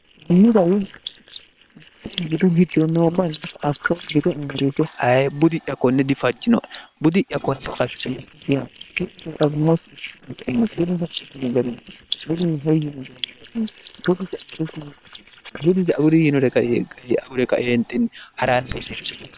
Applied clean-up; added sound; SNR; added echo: neural separator model SepFormer WHAM!.